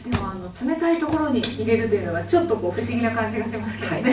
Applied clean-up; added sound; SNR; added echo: none; Engine; 11 dB; reverberation time 0.3 s.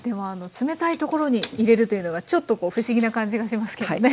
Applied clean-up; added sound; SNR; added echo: none; none; none; none.